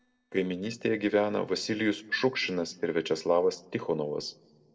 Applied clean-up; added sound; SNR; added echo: neural separator model SepFormer DNS4.